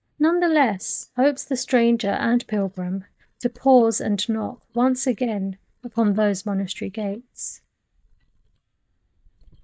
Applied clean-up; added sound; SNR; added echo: neural mask model DeepFilterNet 3.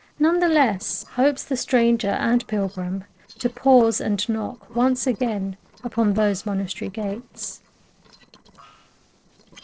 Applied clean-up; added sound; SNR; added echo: neural separator model SepFormer DNS4.